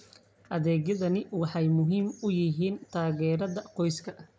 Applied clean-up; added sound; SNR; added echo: none; none; none; none.